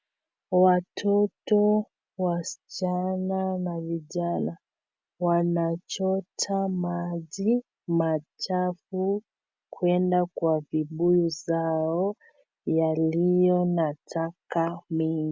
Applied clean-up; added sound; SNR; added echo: none; none; none; none.